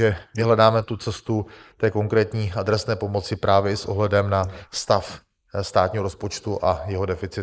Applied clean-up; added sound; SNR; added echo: neural mask model Resemble Enhance denoiser.